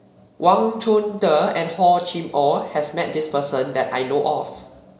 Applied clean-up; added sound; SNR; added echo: none; none; none; none.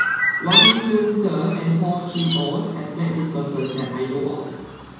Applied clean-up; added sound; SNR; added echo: none; Chirp, tweet; 1 dB; reverberation time 1.2 s.